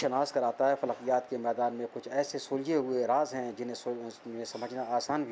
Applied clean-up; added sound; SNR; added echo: none; none; none; none.